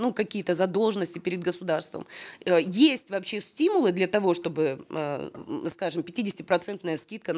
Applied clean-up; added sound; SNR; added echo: none; none; none; none.